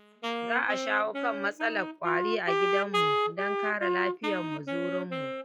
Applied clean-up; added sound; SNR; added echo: classical method log-MMSE.